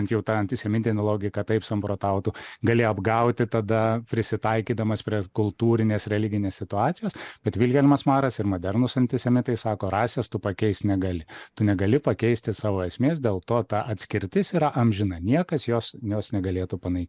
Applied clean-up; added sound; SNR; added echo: none; none; none; none.